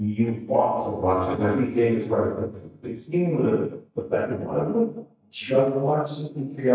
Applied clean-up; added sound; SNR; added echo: neural mask model DeepFilterNet 3.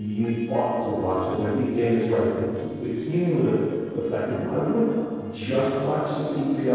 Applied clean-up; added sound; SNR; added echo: neural separator model SepFormer DNS4.